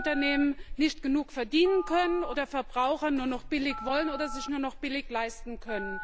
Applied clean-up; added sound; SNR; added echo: none; Telephone; 10 dB; none.